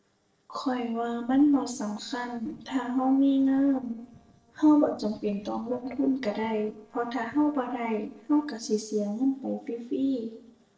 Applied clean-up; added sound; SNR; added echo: neural separator model SepFormer DNS4.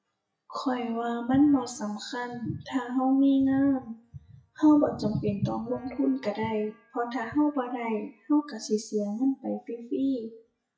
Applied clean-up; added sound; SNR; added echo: classical method WPE with log-MMSE.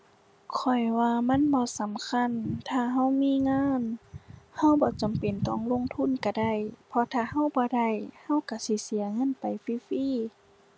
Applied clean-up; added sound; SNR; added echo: none; none; none; none.